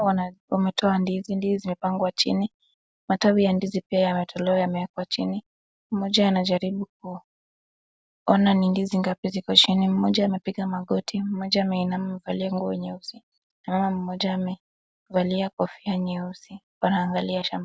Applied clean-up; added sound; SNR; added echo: none; none; none; none.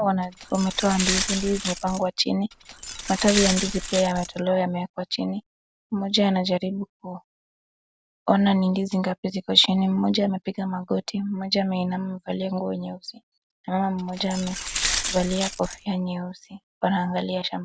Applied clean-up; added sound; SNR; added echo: none; Glass; 5 dB; none.